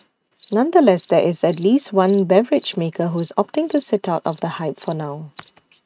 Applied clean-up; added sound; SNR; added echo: neural mask model RNNoise.